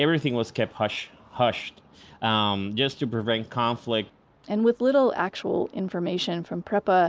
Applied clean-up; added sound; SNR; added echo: none; none; none; none.